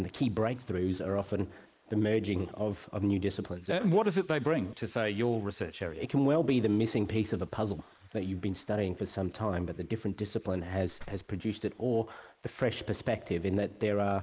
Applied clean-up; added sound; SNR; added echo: neural mask model Resemble Enhance denoiser.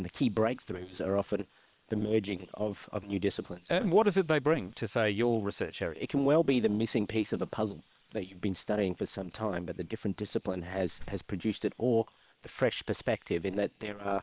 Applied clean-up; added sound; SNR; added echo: neural separator model SepFormer WHAM!.